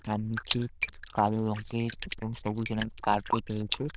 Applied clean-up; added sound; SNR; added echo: neural diffusion model UNIVERSE++.